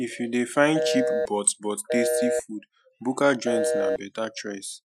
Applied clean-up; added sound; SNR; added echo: classical method Wiener filter.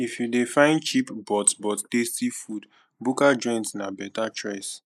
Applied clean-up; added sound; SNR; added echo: neural mask model Resemble Enhance denoiser.